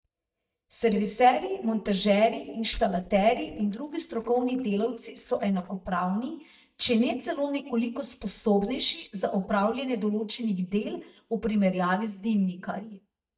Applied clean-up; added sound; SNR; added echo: neural mask model DeepFilterNet 3.